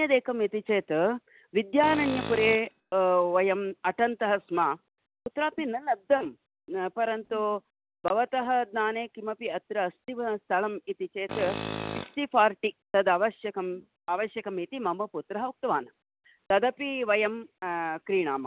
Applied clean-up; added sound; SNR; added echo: none; Tools; 8 dB; none.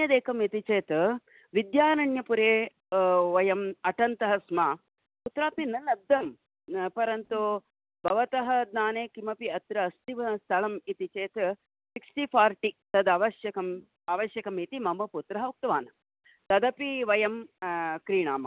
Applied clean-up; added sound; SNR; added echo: none; none; none; none.